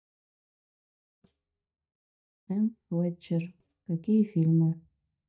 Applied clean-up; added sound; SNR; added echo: neural mask model DeepFilterNet 3.